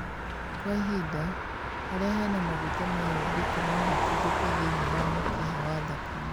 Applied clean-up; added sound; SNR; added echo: none; Motor vehicle (road); -2 dB; none.